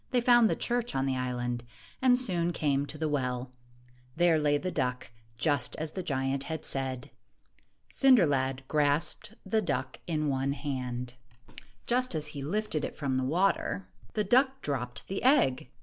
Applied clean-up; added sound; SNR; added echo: none; none; none; none.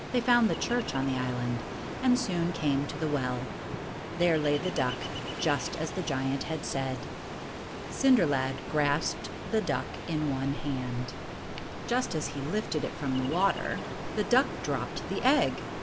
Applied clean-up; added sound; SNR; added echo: none; Ocean; 7 dB; none.